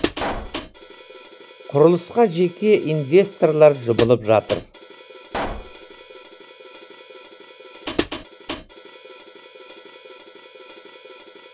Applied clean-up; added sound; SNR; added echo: none; Hi-hat + Explosion; 11 dB; none.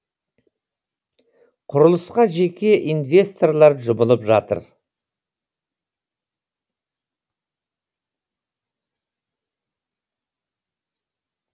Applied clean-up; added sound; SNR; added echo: none; none; none; none.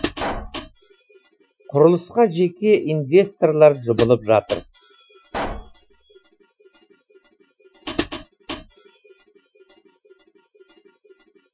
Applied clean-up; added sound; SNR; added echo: classical method Wiener filter.